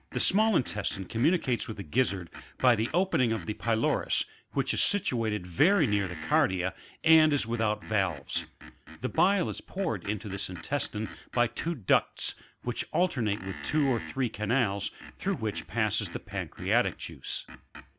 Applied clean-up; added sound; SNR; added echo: none; Screech; 18 dB; none.